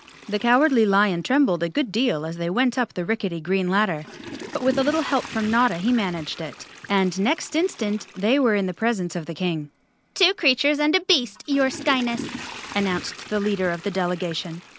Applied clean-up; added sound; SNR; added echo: none; Toilet flush / Water; 17 dB; none.